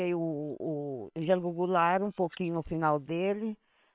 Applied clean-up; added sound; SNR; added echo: neural separator model SepFormer WHAM!.